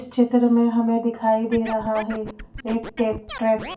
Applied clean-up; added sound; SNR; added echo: none; Scratching (performance technique); 14 dB; reverberation time 0.2 s.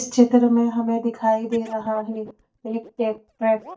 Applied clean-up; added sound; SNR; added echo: neural mask model DeepFilterNet 3.